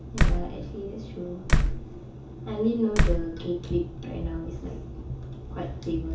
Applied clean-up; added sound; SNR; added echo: none; Slam; -5 dB; reverberation time 0.7 s.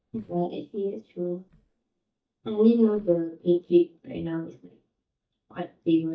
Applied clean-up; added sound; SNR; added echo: neural mask model DeepFilterNet 3.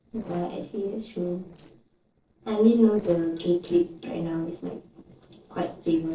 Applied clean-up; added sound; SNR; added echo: neural separator model SepFormer DNS4.